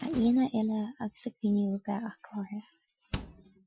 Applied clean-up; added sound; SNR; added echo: classical method Wiener filter.